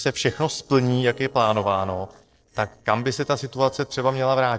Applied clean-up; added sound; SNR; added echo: neural separator model SepFormer DNS4.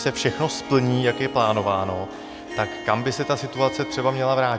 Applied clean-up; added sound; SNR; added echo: none; Harp; 11 dB; none.